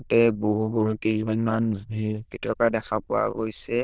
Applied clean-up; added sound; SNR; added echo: neural diffusion model UNIVERSE++.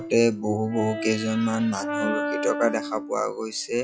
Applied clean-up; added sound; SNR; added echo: classical method log-MMSE.